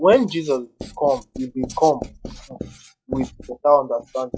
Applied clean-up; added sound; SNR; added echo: classical method log-MMSE.